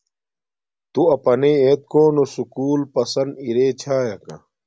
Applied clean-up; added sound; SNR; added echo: none; none; none; none.